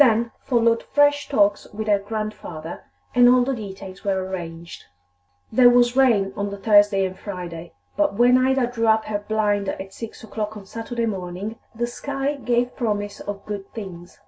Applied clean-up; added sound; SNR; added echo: none; none; none; none.